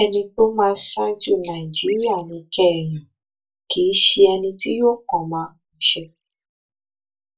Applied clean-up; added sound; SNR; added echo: neural mask model DeepFilterNet 3.